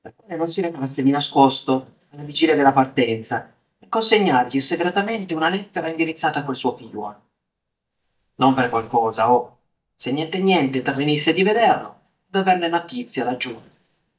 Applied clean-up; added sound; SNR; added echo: neural mask model DeepFilterNet 3.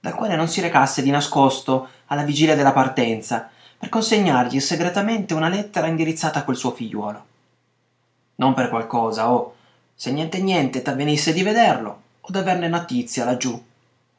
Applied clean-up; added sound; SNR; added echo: none; none; none; none.